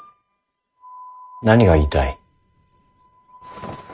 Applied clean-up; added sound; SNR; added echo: neural mask model RNNoise.